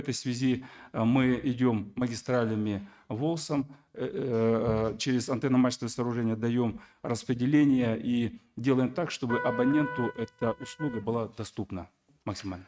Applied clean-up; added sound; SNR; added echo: neural mask model RNNoise.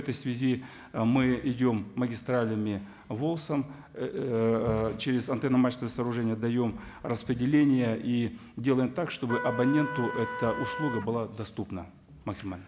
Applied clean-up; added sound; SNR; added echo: none; Trumpet; 7 dB; none.